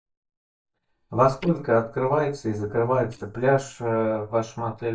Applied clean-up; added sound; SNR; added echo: neural mask model DeepFilterNet 3.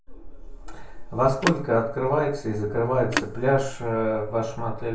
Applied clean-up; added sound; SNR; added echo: none; Telephone; 9 dB; reverberation time 0.3 s.